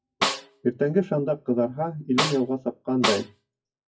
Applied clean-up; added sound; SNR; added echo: classical method WPE with log-MMSE.